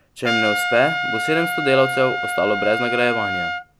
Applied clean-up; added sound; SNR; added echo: none; Trumpet; 2 dB; none.